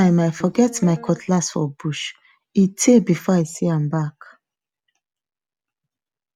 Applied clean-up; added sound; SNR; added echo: none; Guitar; 17 dB; none.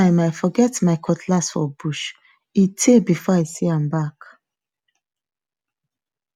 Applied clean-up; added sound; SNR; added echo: none; none; none; none.